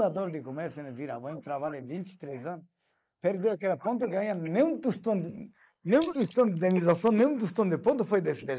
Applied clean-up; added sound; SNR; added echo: neural mask model Resemble Enhance denoiser.